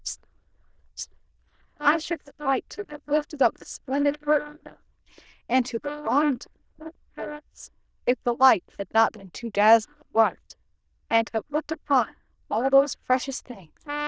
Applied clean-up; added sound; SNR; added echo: neural diffusion model UNIVERSE++.